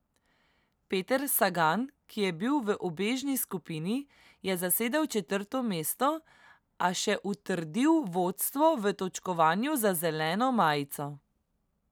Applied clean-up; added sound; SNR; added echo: none; none; none; none.